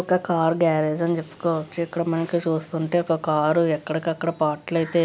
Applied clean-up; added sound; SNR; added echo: none; none; none; none.